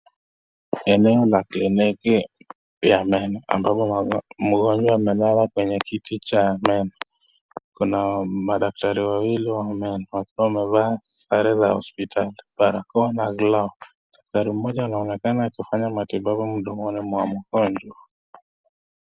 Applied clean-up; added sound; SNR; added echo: none; none; none; none.